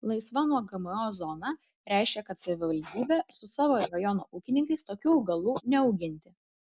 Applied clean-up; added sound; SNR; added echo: none; none; none; none.